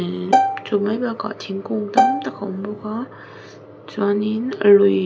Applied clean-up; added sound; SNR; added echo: none; Bowed string instrument; 0 dB; none.